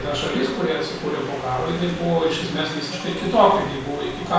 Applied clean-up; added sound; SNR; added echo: none; Wind; 13 dB; reverberation time 0.7 s.